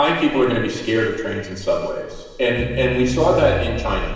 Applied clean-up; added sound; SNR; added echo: none; Crackle; 10 dB; reverberation time 1.2 s.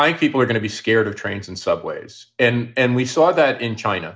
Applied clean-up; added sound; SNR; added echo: none; none; none; none.